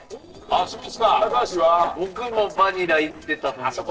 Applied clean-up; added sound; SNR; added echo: neural separator model SepFormer DNS4.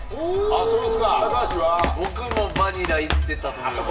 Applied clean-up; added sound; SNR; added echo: none; Run; 5 dB; reverberation time 0.8 s.